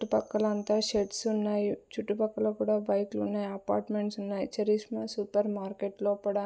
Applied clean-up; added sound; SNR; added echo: none; none; none; none.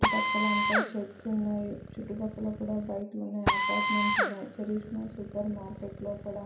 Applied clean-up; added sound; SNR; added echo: none; Drill; -3 dB; reverberation time 0.5 s.